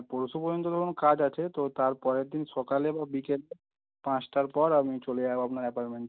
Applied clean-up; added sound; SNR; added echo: none; none; none; none.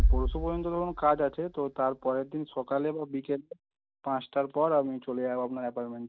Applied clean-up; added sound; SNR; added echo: none; Bass drum; 4 dB; none.